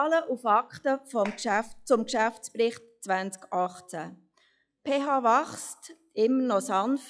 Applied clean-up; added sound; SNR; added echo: classical method log-MMSE.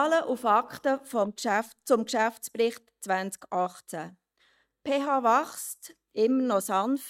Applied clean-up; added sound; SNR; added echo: neural mask model DeepFilterNet 3.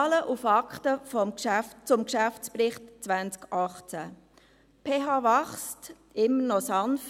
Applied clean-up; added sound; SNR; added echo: none; none; none; none.